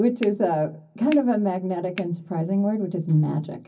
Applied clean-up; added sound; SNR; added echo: none; Finger snapping; 16 dB; reverberation time 0.4 s.